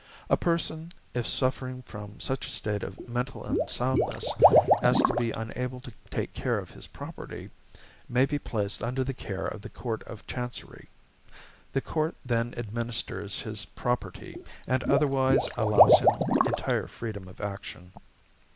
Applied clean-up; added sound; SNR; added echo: none; Liquid; -4 dB; none.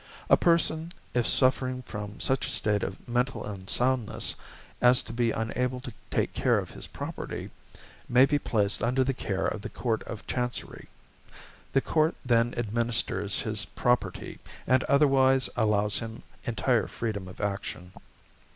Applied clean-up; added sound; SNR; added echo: none; none; none; none.